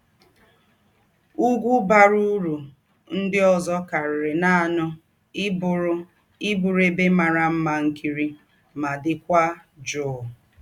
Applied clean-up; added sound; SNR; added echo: none; none; none; none.